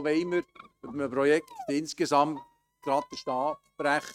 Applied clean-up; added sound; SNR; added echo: neural mask model RNNoise.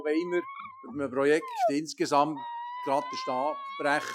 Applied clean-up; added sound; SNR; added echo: classical method Wiener filter.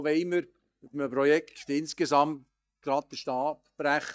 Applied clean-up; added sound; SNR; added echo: neural mask model DeepFilterNet 3.